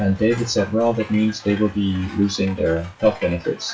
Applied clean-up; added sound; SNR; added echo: classical method WPE with log-MMSE.